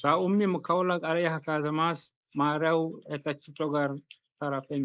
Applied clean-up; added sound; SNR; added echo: neural mask model Resemble Enhance denoiser.